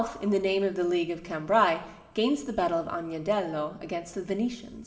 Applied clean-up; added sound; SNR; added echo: none; none; none; reverberation time 1.1 s.